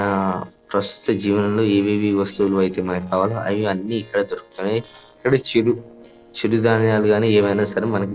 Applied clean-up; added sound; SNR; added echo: neural separator model SepFormer DNS4.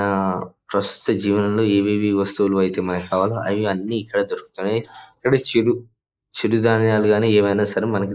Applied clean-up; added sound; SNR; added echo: neural mask model Resemble Enhance denoiser.